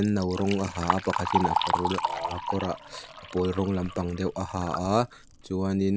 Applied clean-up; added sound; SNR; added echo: none; Liquid; 4 dB; none.